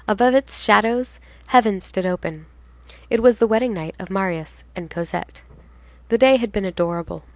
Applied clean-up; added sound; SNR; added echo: none; none; none; none.